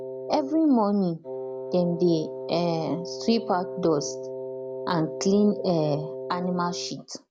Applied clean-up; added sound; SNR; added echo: none; Wind instrument, woodwind instrument; 9 dB; none.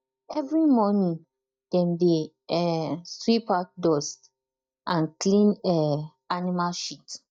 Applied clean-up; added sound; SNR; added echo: neural mask model DeepFilterNet 3.